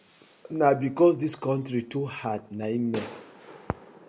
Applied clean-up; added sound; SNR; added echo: none; Fireworks; 19 dB; none.